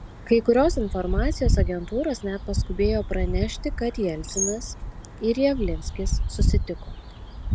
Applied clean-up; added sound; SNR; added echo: none; Bird; 0 dB; none.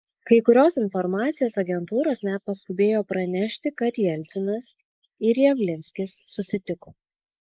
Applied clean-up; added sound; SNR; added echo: neural mask model Resemble Enhance denoiser.